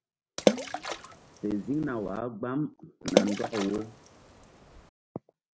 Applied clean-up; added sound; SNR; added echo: none; Water / Splash, splatter; -3 dB; none.